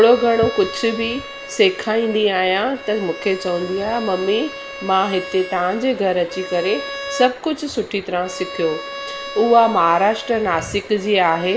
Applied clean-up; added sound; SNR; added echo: none; Bowed string instrument; 13 dB; none.